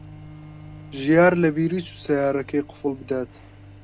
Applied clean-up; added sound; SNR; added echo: none; Bowed string instrument + Engine; 19 dB; none.